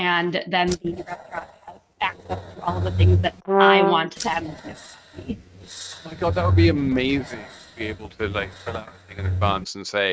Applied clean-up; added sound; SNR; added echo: neural mask model RNNoise.